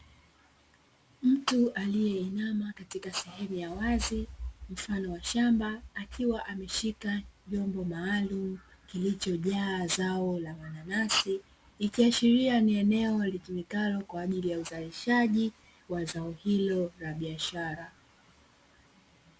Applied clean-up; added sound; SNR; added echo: none; none; none; none.